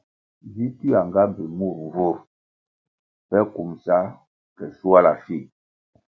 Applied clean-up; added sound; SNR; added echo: none; none; none; none.